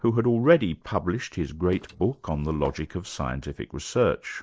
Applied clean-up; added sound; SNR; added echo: neural separator model SepFormer DNS4.